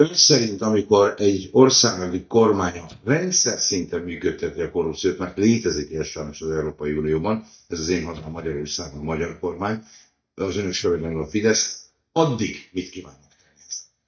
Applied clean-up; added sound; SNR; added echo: neural mask model DeepFilterNet 3.